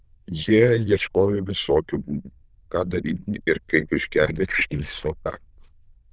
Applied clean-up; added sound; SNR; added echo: neural diffusion model UNIVERSE++.